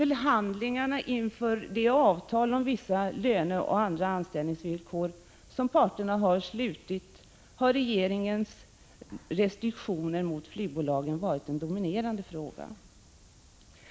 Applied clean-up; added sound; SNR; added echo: none; none; none; none.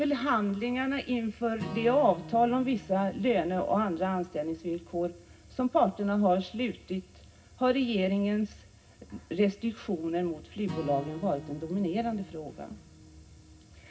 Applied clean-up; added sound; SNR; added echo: none; Acoustic guitar / Strum; 18 dB; reverberation time 0.4 s.